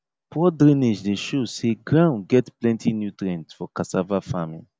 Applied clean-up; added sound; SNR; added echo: none; none; none; none.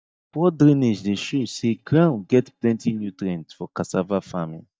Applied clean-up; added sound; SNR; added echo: neural mask model DeepFilterNet 3.